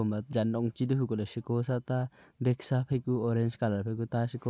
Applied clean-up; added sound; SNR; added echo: none; none; none; none.